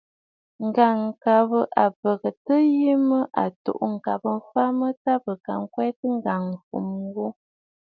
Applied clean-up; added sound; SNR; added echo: none; none; none; none.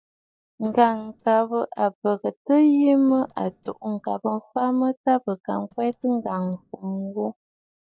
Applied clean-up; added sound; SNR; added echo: neural mask model DeepFilterNet 3.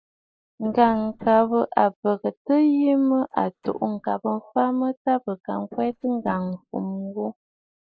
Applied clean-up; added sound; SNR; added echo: neural mask model Resemble Enhance denoiser.